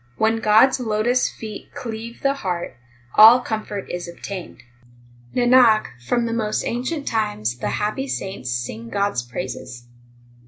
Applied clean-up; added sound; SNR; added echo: none; none; none; none.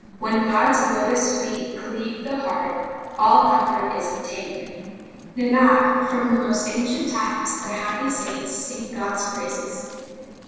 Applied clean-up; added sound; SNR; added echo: neural separator model SepFormer DNS4.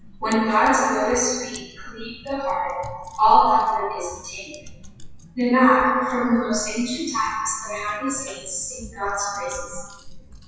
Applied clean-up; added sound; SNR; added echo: classical method WPE with log-MMSE.